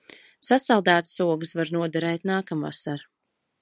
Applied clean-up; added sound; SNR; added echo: none; none; none; none.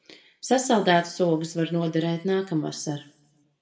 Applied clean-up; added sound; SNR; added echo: none; none; none; reverberation time 0.4 s.